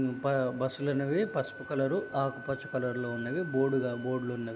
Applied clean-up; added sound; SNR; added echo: none; Wind instrument, woodwind instrument; 15 dB; none.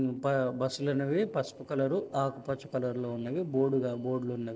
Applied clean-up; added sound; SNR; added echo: neural separator model SepFormer DNS4.